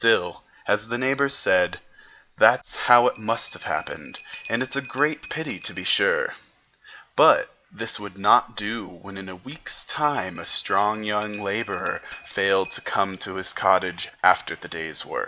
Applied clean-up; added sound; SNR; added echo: none; Bell; 12 dB; none.